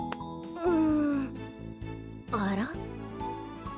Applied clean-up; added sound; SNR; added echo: none; none; none; none.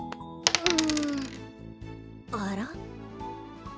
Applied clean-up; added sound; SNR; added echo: none; Coin (dropping); -4 dB; none.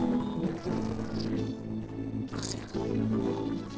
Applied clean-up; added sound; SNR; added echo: neural separator model SepFormer DNS4.